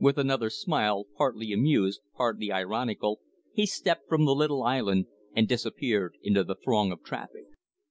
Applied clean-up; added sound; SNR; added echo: none; none; none; none.